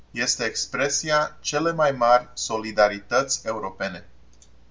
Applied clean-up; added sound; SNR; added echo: none; none; none; none.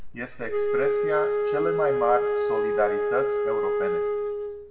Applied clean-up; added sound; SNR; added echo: none; Wind instrument, woodwind instrument; -4 dB; reverberation time 1.0 s.